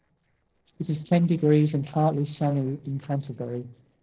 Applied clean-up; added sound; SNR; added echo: neural separator model SepFormer DNS4.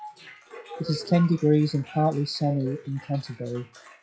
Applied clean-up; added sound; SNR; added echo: classical method WPE with log-MMSE.